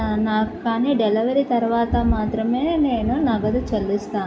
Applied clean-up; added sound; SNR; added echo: none; none; none; none.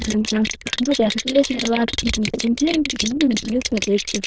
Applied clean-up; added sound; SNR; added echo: neural diffusion model UNIVERSE++.